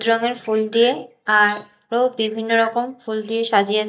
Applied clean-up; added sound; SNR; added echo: neural mask model DeepFilterNet 3.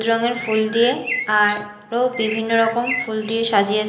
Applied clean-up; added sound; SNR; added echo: none; Bird; 10 dB; reverberation time 0.8 s.